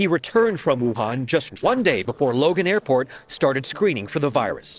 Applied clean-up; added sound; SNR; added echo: neural separator model SepFormer DNS4.